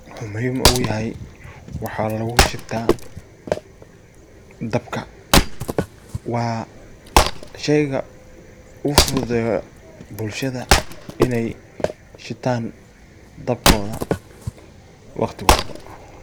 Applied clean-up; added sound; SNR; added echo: none; Wood; -3 dB; none.